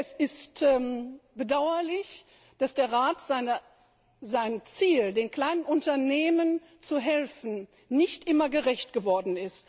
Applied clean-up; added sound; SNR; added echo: none; none; none; none.